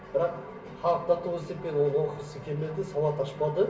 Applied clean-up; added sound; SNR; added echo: none; none; none; reverberation time 0.2 s.